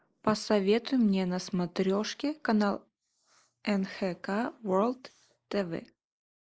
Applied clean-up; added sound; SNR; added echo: neural mask model Resemble Enhance denoiser.